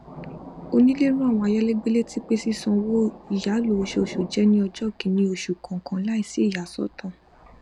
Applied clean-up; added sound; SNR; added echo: none; Thunder; 18 dB; none.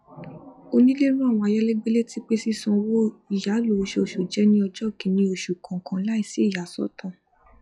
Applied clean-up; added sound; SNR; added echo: classical method log-MMSE.